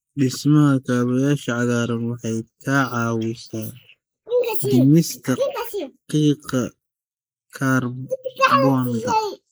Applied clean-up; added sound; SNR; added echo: neural mask model Resemble Enhance denoiser.